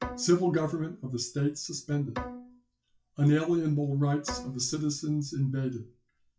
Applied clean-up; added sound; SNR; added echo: classical method WPE with log-MMSE.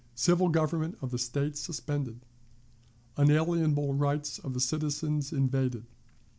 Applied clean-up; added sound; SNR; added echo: none; none; none; none.